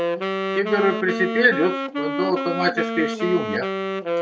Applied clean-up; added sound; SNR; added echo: none; Wind instrument, woodwind instrument; 2 dB; none.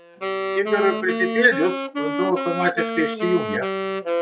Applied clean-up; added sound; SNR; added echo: classical method log-MMSE.